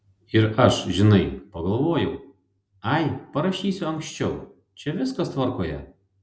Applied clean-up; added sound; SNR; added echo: none; none; none; none.